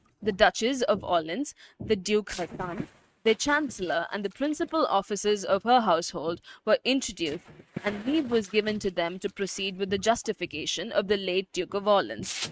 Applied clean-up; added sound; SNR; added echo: neural mask model RNNoise.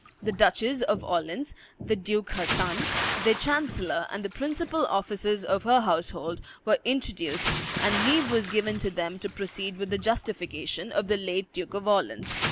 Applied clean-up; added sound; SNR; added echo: none; Bathtub (filling or washing) / Splash, splatter; 8 dB; none.